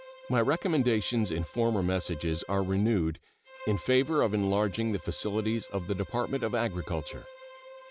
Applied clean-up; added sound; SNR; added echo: none; Bowed string instrument; 19 dB; none.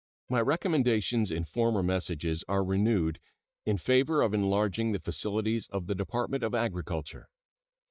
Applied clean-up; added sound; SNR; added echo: neural mask model DeepFilterNet 3.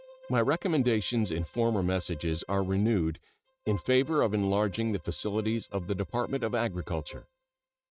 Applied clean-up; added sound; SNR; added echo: neural mask model RNNoise.